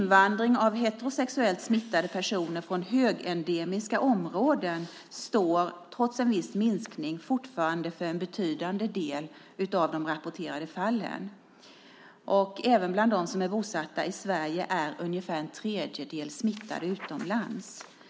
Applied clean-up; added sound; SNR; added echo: none; none; none; none.